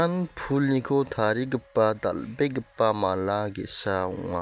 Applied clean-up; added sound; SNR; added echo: none; none; none; none.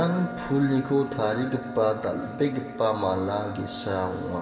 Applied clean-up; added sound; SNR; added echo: none; Wind instrument, woodwind instrument; 13 dB; reverberation time 2.8 s.